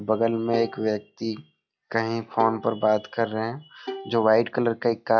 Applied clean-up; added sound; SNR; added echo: classical method log-MMSE.